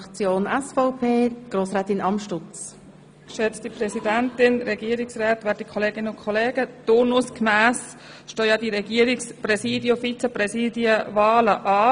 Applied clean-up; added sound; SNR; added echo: none; none; none; none.